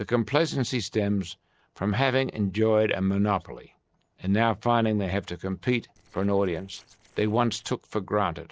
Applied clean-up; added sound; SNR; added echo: neural separator model SepFormer DNS4.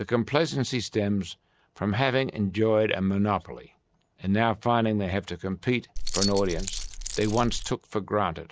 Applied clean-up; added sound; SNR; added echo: none; Keys jangling; 4 dB; none.